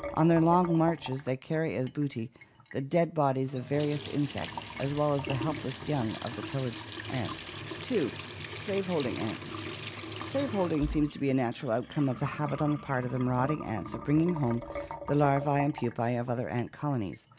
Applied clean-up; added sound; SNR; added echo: none; Trickle, dribble / Sink (filling or washing) / Water tap, faucet; 11 dB; none.